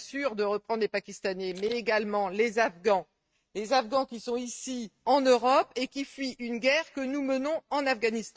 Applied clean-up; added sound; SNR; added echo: neural mask model RNNoise.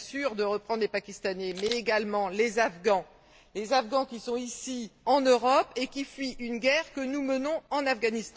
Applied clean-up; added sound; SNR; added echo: none; Camera; 16 dB; none.